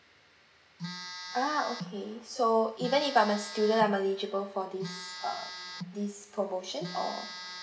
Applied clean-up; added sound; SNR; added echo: none; Telephone; 12 dB; none.